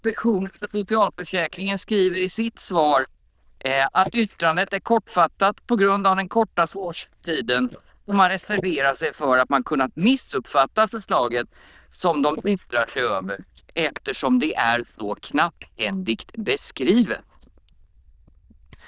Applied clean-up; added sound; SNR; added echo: neural diffusion model UNIVERSE++.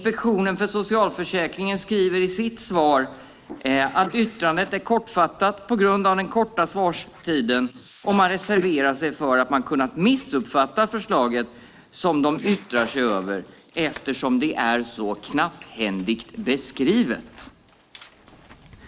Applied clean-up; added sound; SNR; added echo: neural mask model Resemble Enhance denoiser.